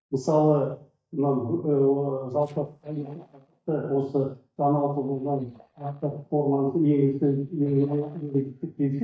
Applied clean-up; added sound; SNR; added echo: neural mask model DeepFilterNet 3.